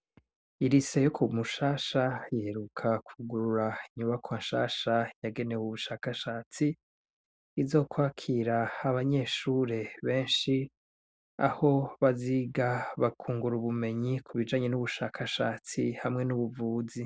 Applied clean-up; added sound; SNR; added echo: none; none; none; none.